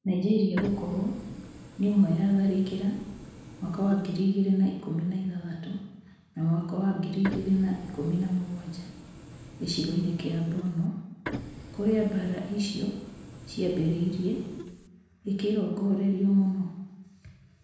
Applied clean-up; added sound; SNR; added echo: none; Printer; 14 dB; reverberation time 1.0 s.